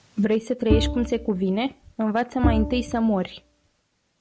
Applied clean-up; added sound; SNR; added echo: none; Bowed string instrument; 3 dB; none.